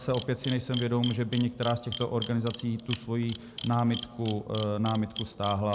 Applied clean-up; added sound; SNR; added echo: none; Camera; 13 dB; none.